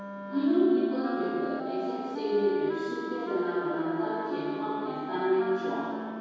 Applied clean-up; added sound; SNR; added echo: none; Wind instrument, woodwind instrument; 7 dB; reverberation time 2.2 s.